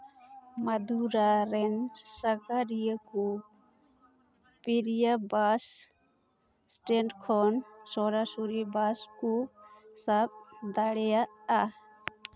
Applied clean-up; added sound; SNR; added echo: none; none; none; none.